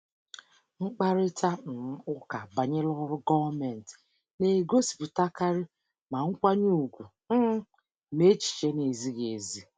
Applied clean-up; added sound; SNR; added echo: none; none; none; none.